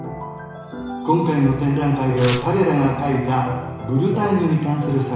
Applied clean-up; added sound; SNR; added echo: none; Tearing; 11 dB; reverberation time 1.0 s.